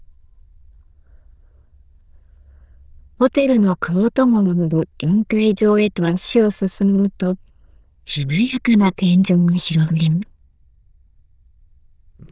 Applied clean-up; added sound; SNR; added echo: neural diffusion model UNIVERSE++.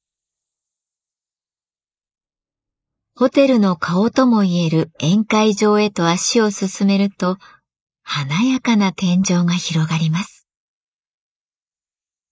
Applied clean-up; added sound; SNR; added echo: neural mask model Resemble Enhance denoiser.